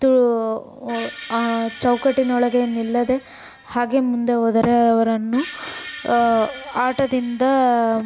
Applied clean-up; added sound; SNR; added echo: none; Screech; 18 dB; none.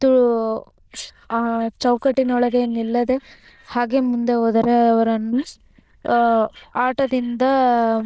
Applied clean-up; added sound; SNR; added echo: neural diffusion model UNIVERSE++.